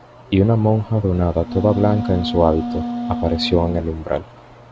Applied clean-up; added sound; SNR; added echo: none; Wind instrument, woodwind instrument; 7 dB; none.